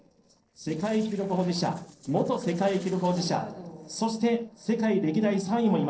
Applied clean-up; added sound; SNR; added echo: neural separator model SepFormer DNS4.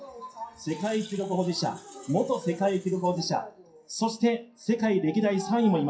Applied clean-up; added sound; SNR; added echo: classical method WPE with log-MMSE.